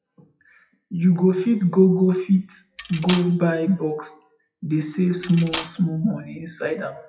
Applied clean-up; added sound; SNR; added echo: classical method WPE with log-MMSE.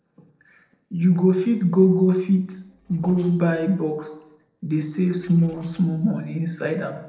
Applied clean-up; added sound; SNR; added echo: neural separator model SepFormer DNS4.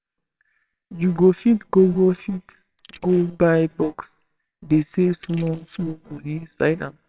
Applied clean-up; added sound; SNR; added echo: neural separator model SepFormer WHAMR!.